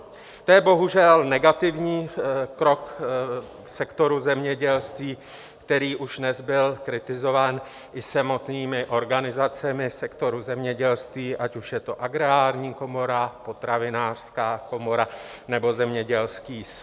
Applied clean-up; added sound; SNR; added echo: none; none; none; none.